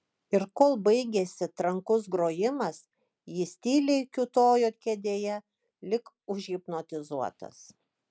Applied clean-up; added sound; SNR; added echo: none; none; none; none.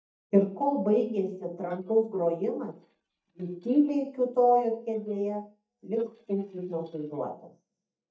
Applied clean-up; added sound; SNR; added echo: neural mask model DeepFilterNet 3.